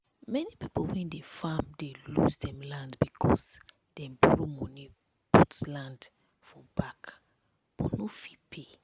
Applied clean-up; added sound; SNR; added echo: none; none; none; none.